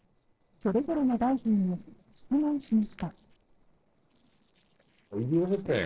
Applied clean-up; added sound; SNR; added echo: neural separator model SepFormer DNS4.